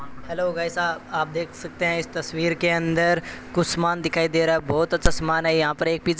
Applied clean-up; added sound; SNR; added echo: none; Crack; 4 dB; none.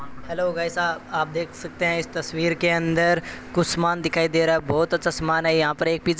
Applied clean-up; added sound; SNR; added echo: none; none; none; none.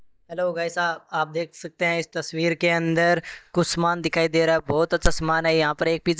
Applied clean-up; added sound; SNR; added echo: neural mask model DeepFilterNet 3.